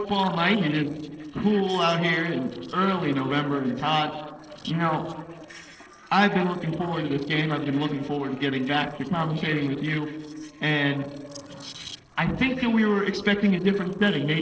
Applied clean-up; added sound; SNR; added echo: neural separator model SepFormer DNS4.